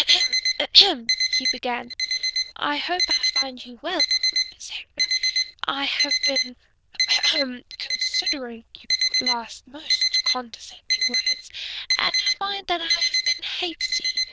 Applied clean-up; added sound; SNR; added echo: neural diffusion model UNIVERSE++.